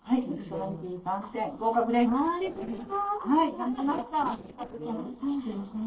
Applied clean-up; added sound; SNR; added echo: neural separator model SepFormer DNS4.